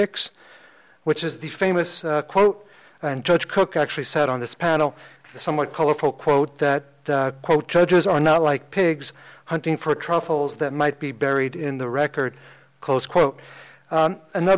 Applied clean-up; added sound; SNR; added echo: none; none; none; none.